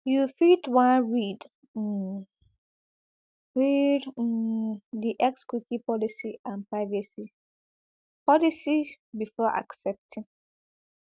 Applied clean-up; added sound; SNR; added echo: none; none; none; none.